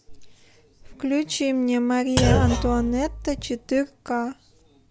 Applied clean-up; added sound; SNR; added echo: none; Thump, thud; -1 dB; none.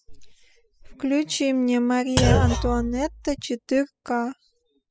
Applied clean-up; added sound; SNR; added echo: classical method spectral subtraction.